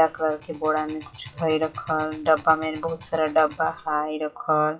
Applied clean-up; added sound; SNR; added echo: classical method WPE with log-MMSE.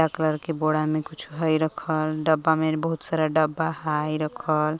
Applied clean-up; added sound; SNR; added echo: none; none; none; none.